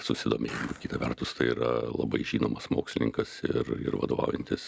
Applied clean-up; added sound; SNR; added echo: none; Skateboard; 12 dB; none.